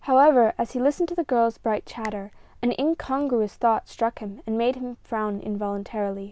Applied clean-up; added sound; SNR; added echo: none; none; none; none.